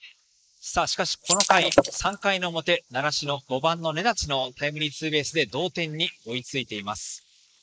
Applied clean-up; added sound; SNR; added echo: neural mask model Resemble Enhance denoiser.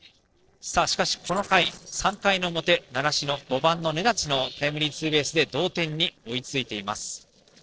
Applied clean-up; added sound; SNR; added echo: neural separator model SepFormer DNS4.